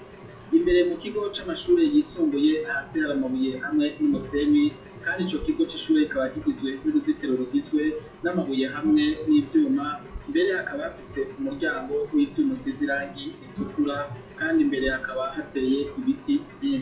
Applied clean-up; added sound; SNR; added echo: classical method WPE with log-MMSE.